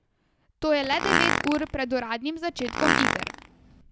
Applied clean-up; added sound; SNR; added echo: none; Fart; -1 dB; none.